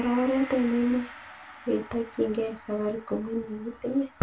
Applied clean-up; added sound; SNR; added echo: none; Gong; 19 dB; reverberation time 0.2 s.